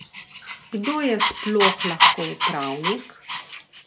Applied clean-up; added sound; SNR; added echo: none; Dog; -3 dB; none.